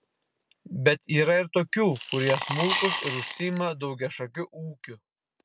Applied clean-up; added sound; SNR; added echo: none; Coin (dropping) / Glass; 4 dB; none.